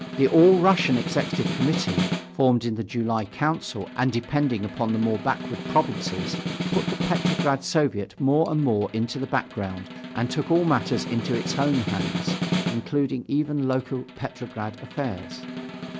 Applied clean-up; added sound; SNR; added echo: none; Snare drum; 6 dB; none.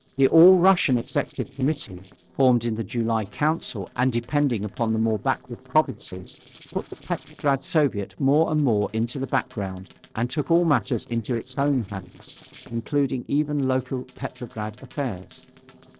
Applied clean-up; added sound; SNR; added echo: neural separator model SepFormer DNS4.